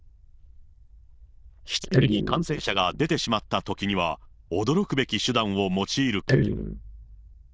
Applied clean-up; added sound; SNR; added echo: neural diffusion model UNIVERSE++.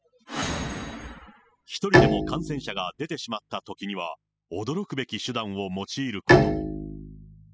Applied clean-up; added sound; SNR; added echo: classical method spectral subtraction.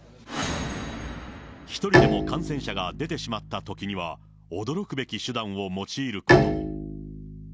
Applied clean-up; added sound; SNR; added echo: none; Bowed string instrument; -5 dB; none.